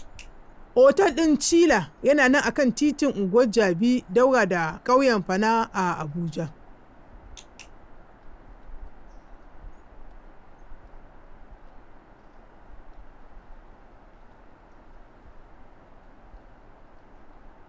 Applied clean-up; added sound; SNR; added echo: none; Bird vocalization, bird call, bird song; 19 dB; none.